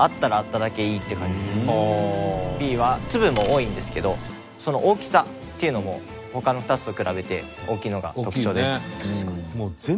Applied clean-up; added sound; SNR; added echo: none; Cutlery, silverware; 9 dB; none.